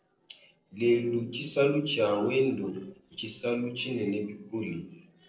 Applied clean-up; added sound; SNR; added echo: neural separator model SepFormer DNS4.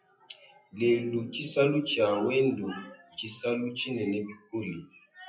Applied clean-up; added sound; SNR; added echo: classical method WPE with log-MMSE.